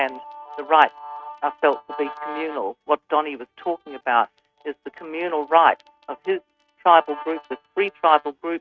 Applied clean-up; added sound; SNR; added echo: neural mask model RNNoise.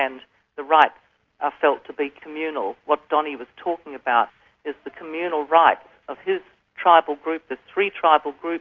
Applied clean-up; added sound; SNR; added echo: none; none; none; none.